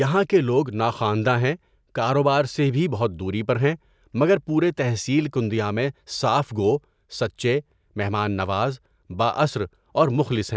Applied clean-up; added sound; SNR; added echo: none; none; none; none.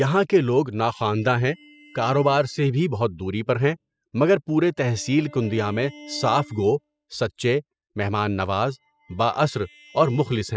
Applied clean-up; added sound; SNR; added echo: classical method spectral subtraction.